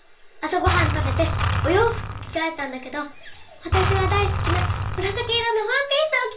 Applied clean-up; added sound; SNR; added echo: none; Engine; -1 dB; reverberation time 0.2 s.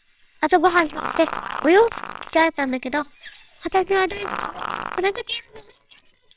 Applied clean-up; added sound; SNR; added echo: neural separator model SepFormer WHAMR!.